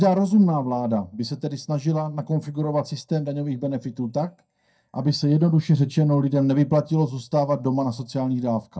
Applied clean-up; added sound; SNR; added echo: neural mask model DeepFilterNet 3.